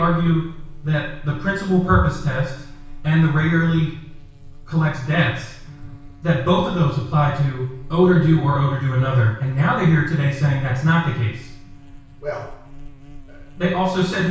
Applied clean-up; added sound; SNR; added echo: none; Buzz; 17 dB; reverberation time 0.6 s.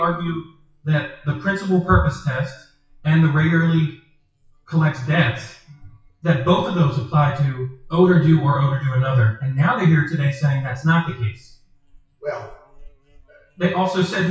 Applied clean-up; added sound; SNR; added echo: classical method WPE with log-MMSE.